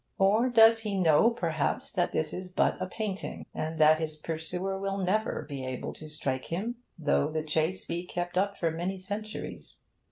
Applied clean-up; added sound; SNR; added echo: none; none; none; none.